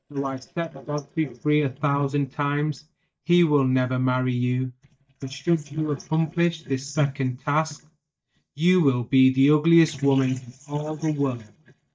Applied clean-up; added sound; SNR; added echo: neural mask model DeepFilterNet 3.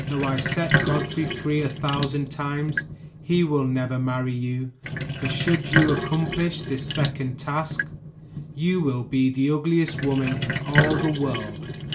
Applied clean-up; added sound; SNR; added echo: none; Sink (filling or washing); 3 dB; reverberation time 0.3 s.